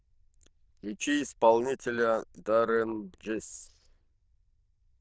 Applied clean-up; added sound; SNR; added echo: neural diffusion model UNIVERSE++.